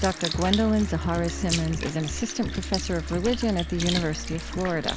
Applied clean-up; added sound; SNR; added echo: none; Sink (filling or washing) / Liquid; 9 dB; none.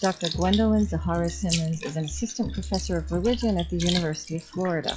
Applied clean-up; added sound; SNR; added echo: classical method log-MMSE.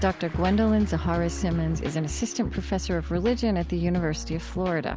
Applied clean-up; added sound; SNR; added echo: none; none; none; none.